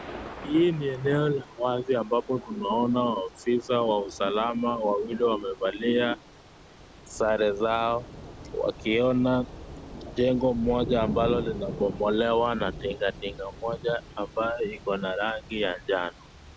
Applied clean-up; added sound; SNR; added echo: none; Thunder / Rain; 15 dB; none.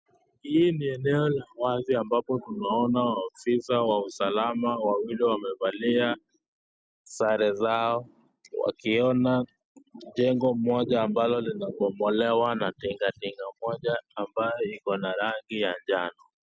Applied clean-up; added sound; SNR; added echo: none; none; none; none.